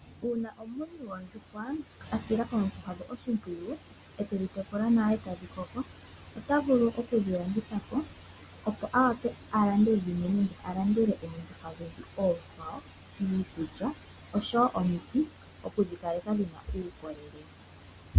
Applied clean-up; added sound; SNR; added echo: none; none; none; none.